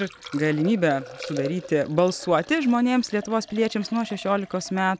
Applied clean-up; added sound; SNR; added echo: none; Liquid; 17 dB; none.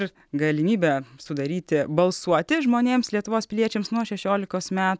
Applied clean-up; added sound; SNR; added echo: none; none; none; none.